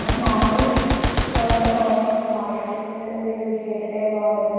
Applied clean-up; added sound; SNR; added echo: none; Gunshot, gunfire; 4 dB; reverberation time 2.2 s.